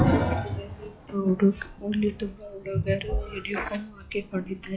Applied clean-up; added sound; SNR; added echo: classical method log-MMSE.